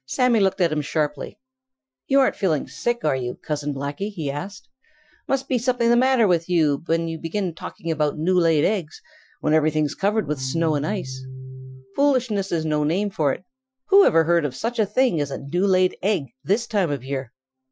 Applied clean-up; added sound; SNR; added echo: classical method Wiener filter.